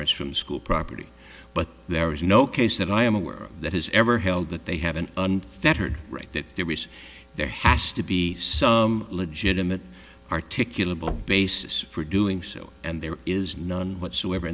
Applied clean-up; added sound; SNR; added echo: none; Knock; 15 dB; none.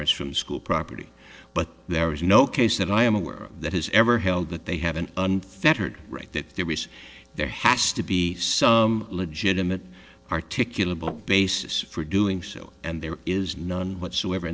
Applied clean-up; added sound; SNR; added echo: neural separator model SepFormer DNS4.